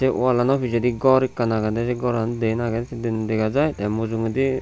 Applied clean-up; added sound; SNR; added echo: none; none; none; none.